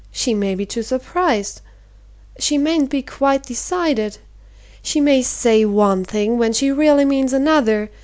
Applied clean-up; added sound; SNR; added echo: none; none; none; none.